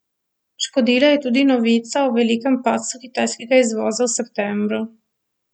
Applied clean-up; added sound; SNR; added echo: none; none; none; none.